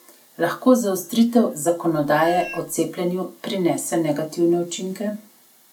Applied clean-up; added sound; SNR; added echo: none; Meow; 16 dB; none.